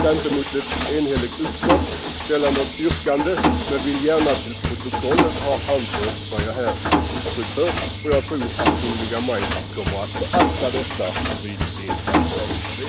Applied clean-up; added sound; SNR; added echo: none; Mechanisms; -1 dB; none.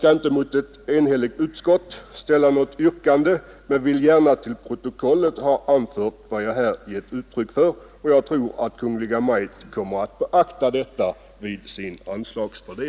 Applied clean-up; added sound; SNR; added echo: none; none; none; none.